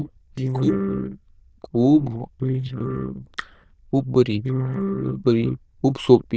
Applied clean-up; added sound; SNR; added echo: neural diffusion model UNIVERSE++.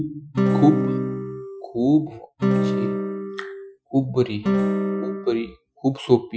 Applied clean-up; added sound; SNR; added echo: classical method Wiener filter.